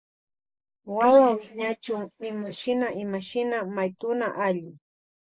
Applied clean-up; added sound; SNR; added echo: neural mask model Resemble Enhance denoiser.